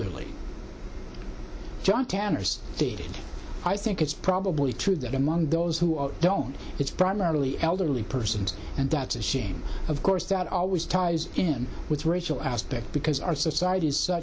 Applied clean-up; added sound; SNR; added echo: none; none; none; none.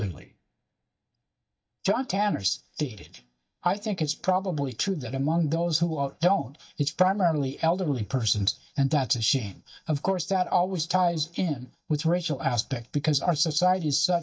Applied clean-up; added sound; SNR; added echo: neural mask model DeepFilterNet 3.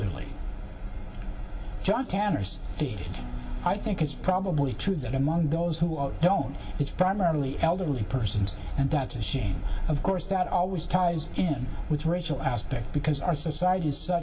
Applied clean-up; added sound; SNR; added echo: none; Acoustic guitar / Strum; 17 dB; reverberation time 1.5 s.